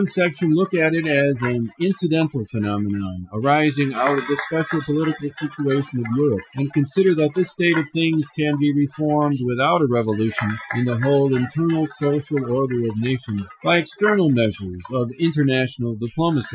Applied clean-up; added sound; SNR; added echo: classical method Wiener filter.